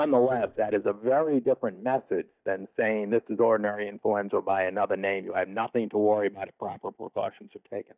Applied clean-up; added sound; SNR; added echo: neural mask model DeepFilterNet 3.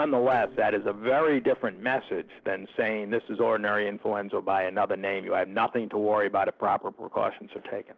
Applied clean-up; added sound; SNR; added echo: neural separator model SepFormer DNS4.